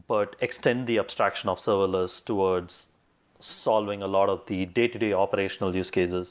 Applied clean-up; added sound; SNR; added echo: none; none; none; none.